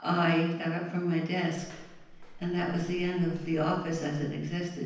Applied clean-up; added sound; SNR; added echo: none; Walk, footsteps; 17 dB; reverberation time 0.9 s.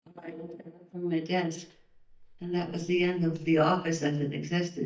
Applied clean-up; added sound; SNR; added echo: neural mask model DeepFilterNet 3.